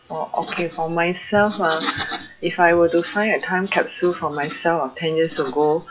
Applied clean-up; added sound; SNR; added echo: classical method WPE with log-MMSE.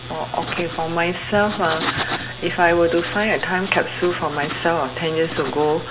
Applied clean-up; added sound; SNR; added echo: none; Writing; 10 dB; reverberation time 2.3 s.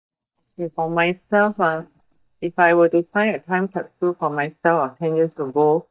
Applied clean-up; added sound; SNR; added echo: neural mask model DeepFilterNet 3.